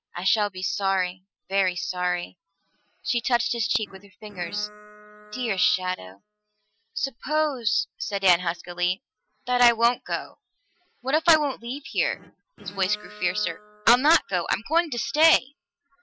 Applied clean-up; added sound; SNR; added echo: classical method spectral subtraction.